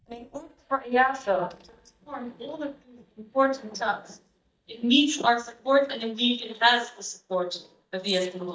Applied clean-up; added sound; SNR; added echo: neural mask model DeepFilterNet 3.